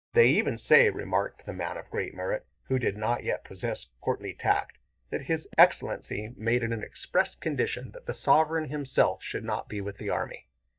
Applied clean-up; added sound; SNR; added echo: neural mask model DeepFilterNet 3.